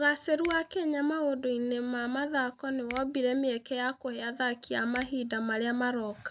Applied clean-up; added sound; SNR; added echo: none; Finger snapping; 20 dB; none.